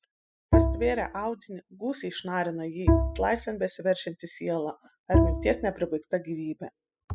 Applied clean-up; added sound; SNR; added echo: classical method spectral subtraction.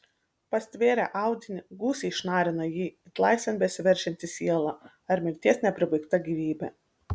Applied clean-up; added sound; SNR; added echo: none; none; none; none.